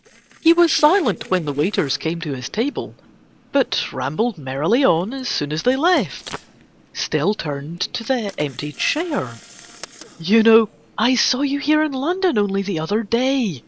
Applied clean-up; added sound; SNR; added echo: neural separator model SepFormer DNS4.